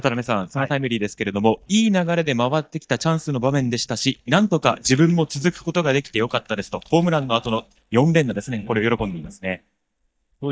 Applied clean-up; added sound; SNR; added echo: neural mask model DeepFilterNet 3.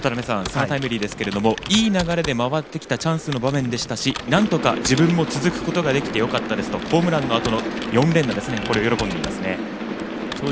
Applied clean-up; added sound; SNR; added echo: none; Computer keyboard; 14 dB; none.